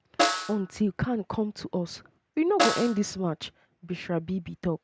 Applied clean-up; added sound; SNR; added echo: none; Snare drum; 2 dB; none.